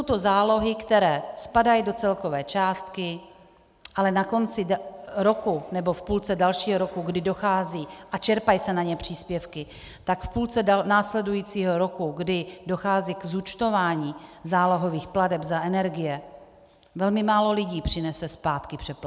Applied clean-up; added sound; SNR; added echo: none; none; none; none.